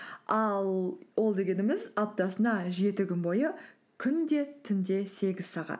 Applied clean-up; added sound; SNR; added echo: none; none; none; none.